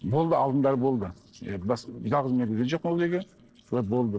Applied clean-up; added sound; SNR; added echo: neural separator model SepFormer DNS4.